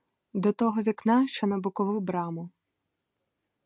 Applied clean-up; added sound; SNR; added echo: none; none; none; none.